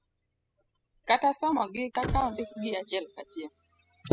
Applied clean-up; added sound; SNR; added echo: classical method spectral subtraction.